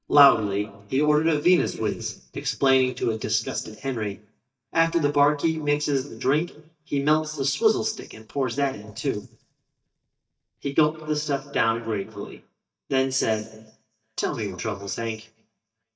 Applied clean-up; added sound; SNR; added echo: neural mask model DeepFilterNet 3.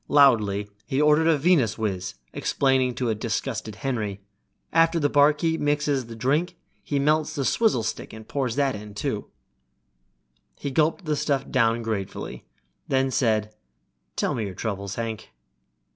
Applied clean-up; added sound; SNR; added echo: none; none; none; none.